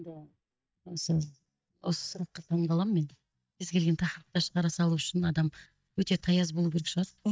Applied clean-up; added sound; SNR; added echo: neural mask model DeepFilterNet 3.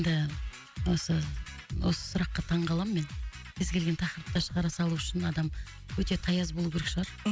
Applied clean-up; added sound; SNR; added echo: none; none; none; none.